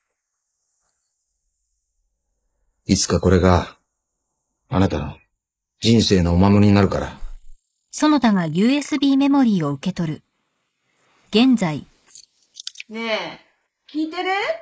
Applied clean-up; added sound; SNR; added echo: neural mask model Resemble Enhance denoiser.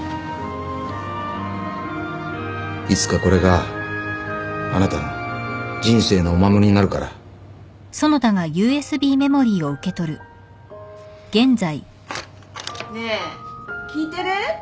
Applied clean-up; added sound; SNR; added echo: none; none; none; none.